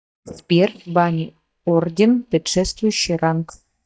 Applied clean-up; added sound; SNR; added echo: neural mask model DeepFilterNet 3.